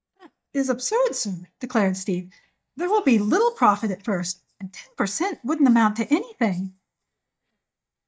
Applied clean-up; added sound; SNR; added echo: neural mask model DeepFilterNet 3.